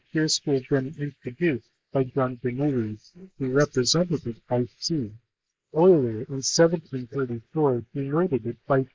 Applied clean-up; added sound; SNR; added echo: neural mask model Resemble Enhance denoiser.